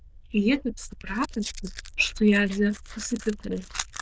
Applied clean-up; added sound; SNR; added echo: neural diffusion model UNIVERSE++.